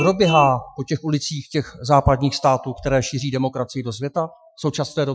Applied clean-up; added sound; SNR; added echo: classical method Wiener filter.